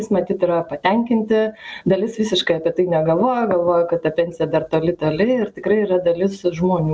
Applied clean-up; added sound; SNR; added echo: none; none; none; none.